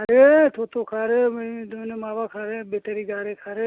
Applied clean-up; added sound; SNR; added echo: none; none; none; none.